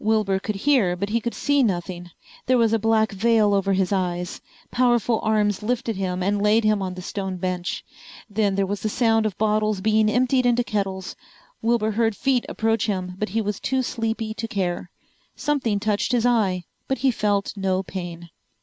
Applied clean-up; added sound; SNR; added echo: none; none; none; none.